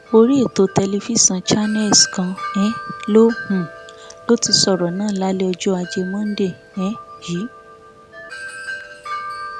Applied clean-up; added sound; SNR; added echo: none; Wind chime; 14 dB; none.